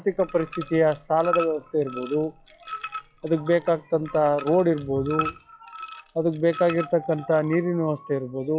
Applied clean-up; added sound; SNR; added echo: classical method log-MMSE.